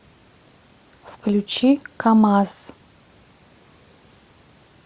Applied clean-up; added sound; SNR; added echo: none; none; none; none.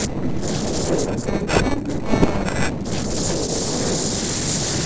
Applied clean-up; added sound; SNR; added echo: neural separator model SepFormer DNS4.